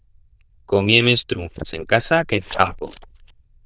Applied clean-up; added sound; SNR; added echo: neural diffusion model UNIVERSE++.